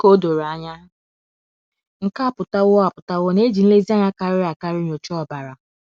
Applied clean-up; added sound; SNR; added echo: none; none; none; none.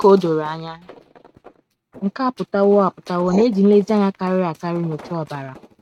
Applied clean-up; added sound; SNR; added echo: neural mask model RNNoise.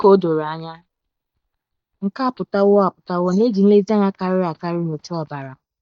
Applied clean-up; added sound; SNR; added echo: neural mask model DeepFilterNet 3.